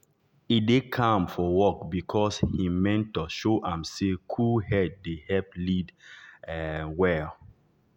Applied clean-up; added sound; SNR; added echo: none; none; none; none.